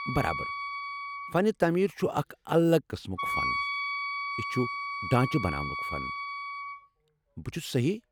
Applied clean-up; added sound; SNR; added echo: none; Wind instrument, woodwind instrument; 6 dB; none.